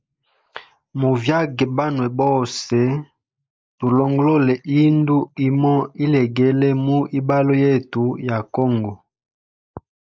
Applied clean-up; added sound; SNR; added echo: neural mask model Resemble Enhance denoiser.